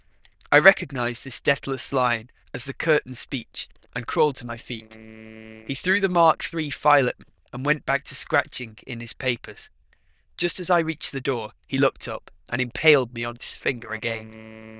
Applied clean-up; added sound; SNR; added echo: neural diffusion model UNIVERSE++.